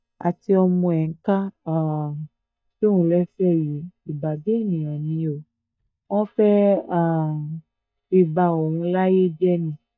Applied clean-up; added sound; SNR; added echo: neural mask model DeepFilterNet 3.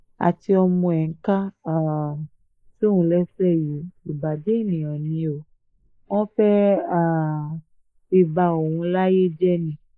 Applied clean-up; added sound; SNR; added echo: neural mask model Resemble Enhance denoiser.